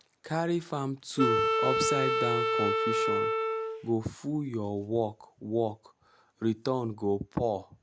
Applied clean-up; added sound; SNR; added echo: none; Wind instrument, woodwind instrument; -3 dB; none.